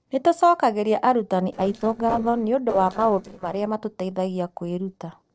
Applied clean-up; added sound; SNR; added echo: neural separator model SepFormer DNS4.